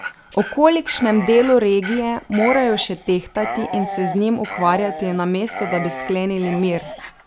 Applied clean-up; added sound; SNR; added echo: none; Dog; 11 dB; none.